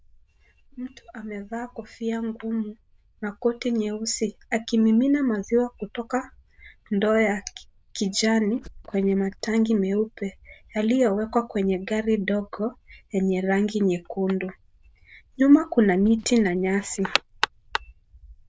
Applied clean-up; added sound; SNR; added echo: neural diffusion model UNIVERSE++.